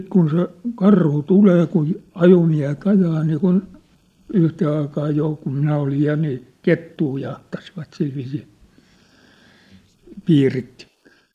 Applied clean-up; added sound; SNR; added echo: neural mask model Resemble Enhance denoiser.